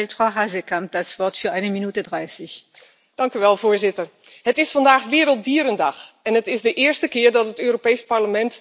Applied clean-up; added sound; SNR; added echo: none; none; none; none.